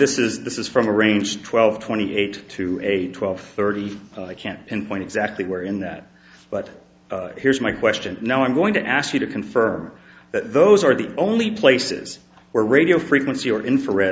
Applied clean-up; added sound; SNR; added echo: none; none; none; none.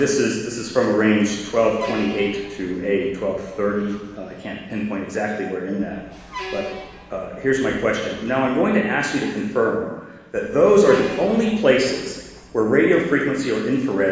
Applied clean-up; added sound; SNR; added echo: none; Truck; 19 dB; reverberation time 1.2 s.